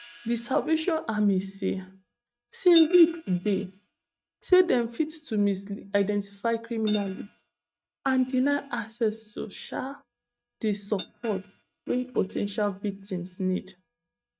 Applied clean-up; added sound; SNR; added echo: neural mask model RNNoise.